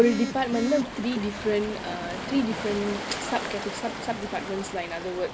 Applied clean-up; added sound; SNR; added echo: none; Waves, surf; 8 dB; none.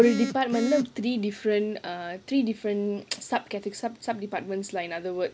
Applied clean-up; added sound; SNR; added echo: none; none; none; none.